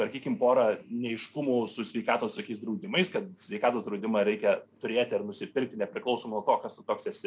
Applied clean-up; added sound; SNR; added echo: none; none; none; none.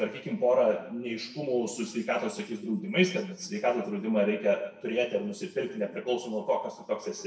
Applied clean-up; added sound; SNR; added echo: none; none; none; reverberation time 0.8 s.